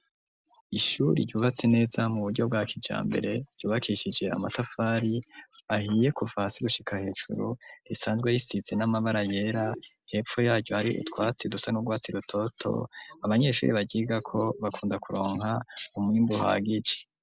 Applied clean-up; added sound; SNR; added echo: none; none; none; none.